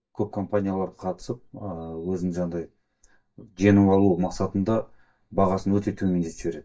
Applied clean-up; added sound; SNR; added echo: neural mask model DeepFilterNet 3.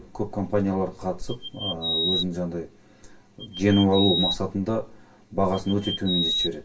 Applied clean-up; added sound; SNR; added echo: none; Bird vocalization, bird call, bird song; 2 dB; reverberation time 0.2 s.